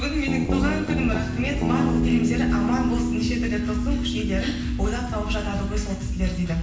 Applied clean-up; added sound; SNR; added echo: none; Guitar; 0 dB; reverberation time 0.8 s.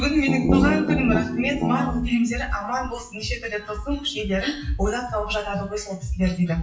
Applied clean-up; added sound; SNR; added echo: classical method WPE with log-MMSE.